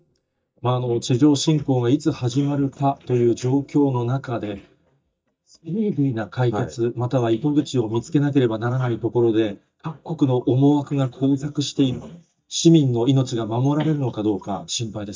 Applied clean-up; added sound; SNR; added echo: neural mask model DeepFilterNet 3.